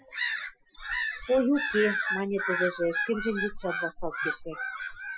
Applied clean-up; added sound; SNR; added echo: classical method Wiener filter.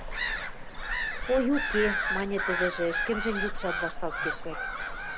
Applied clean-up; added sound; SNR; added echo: none; Gull, seagull / Bird vocalization, bird call, bird song; 0 dB; none.